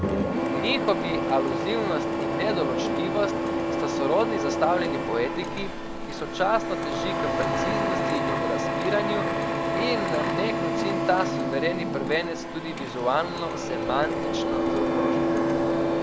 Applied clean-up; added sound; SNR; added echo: none; Printer; -3 dB; none.